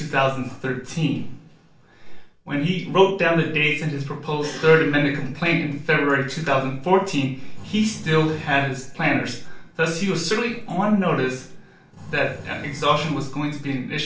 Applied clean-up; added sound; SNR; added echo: none; none; none; reverberation time 0.4 s.